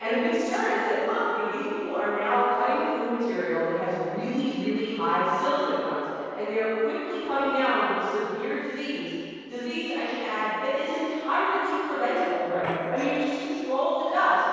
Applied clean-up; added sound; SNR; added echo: neural separator model SepFormer DNS4.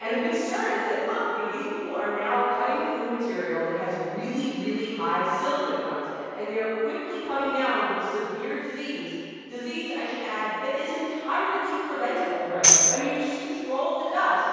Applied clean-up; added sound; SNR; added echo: none; Tambourine; -5 dB; reverberation time 2.2 s.